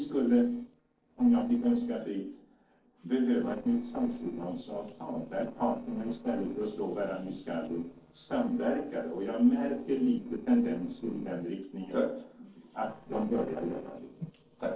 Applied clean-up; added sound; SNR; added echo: neural separator model SepFormer DNS4.